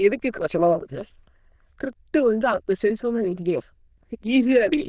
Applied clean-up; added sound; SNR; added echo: neural diffusion model UNIVERSE++.